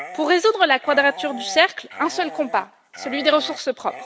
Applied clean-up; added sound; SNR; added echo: none; Dog; 15 dB; none.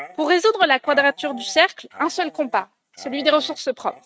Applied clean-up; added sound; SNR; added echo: neural mask model RNNoise.